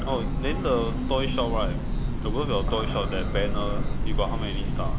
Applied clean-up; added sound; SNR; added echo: none; Train / Breathing; -4 dB; none.